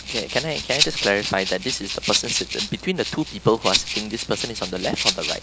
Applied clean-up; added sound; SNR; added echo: none; Rattle (instrument); 2 dB; none.